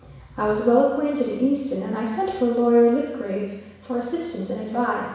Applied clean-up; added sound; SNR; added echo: none; none; none; reverberation time 1.1 s.